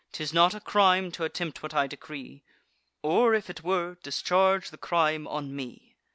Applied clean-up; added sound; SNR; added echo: none; none; none; none.